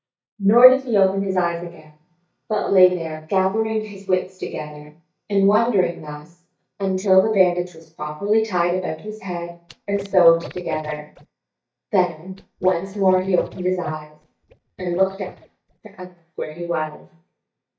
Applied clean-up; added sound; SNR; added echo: neural mask model DeepFilterNet 3.